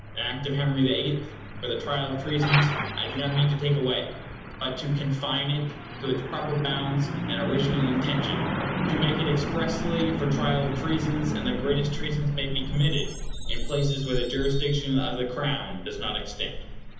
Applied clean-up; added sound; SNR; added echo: none; Truck; 4 dB; reverberation time 0.9 s.